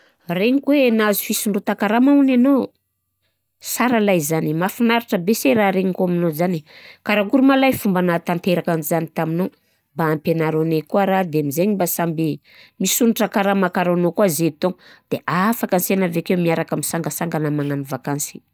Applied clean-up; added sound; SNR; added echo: neural mask model DeepFilterNet 3.